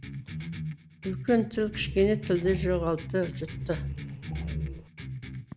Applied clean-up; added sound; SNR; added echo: none; Electric guitar + Growling; 6 dB; none.